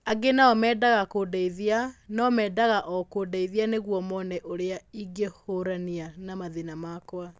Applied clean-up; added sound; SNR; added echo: none; none; none; none.